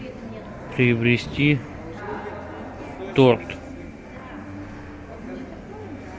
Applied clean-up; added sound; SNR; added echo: none; none; none; none.